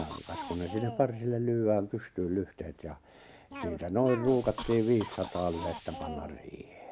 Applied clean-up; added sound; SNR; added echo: none; Cough; 11 dB; none.